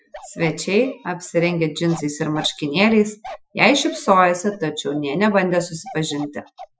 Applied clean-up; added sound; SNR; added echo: classical method Wiener filter.